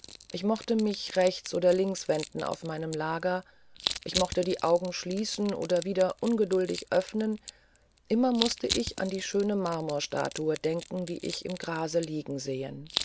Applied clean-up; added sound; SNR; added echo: none; Crushing; 12 dB; none.